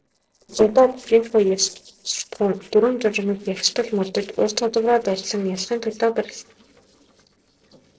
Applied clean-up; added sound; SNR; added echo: neural separator model SepFormer DNS4.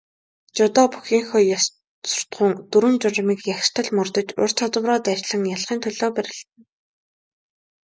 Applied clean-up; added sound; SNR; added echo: none; none; none; none.